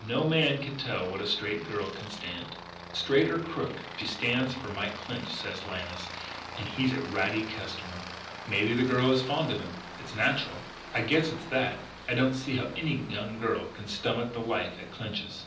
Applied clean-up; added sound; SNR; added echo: none; Aircraft; 12 dB; reverberation time 0.6 s.